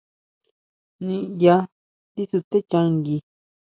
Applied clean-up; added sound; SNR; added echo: none; none; none; none.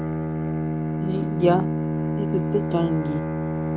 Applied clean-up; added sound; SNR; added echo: none; Bowed string instrument; -2 dB; none.